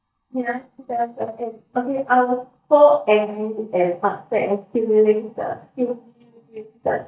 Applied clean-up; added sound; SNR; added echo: neural mask model DeepFilterNet 3.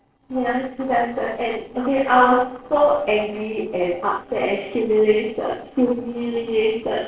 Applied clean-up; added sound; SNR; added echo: neural separator model SepFormer DNS4.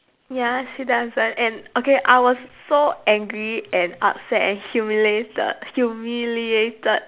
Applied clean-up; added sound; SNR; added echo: none; none; none; none.